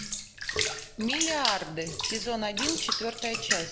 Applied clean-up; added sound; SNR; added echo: none; Bathtub (filling or washing) / Water; -1 dB; none.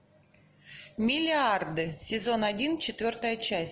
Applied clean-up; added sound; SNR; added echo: none; none; none; none.